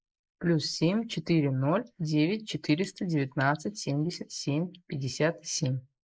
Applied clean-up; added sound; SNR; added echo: neural mask model Resemble Enhance denoiser.